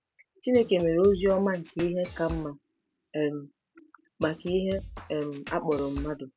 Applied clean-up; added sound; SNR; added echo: none; Drum kit; 14 dB; none.